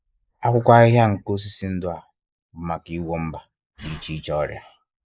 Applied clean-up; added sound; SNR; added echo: neural mask model Resemble Enhance denoiser.